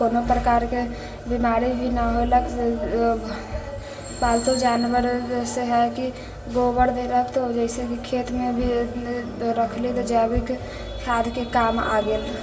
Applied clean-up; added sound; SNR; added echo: none; none; none; reverberation time 3.0 s.